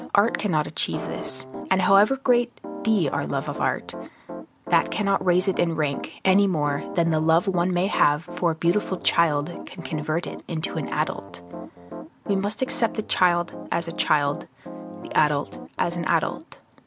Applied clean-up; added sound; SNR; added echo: none; Piano + Chime; 10 dB; none.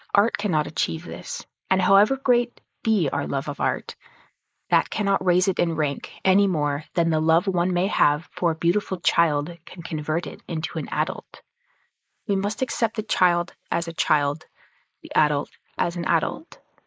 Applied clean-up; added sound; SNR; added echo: neural mask model Resemble Enhance denoiser.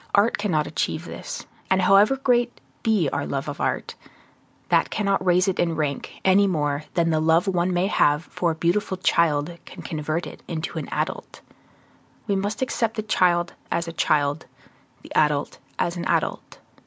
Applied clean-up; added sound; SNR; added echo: none; none; none; none.